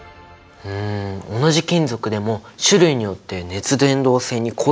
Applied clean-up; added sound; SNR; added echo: none; none; none; none.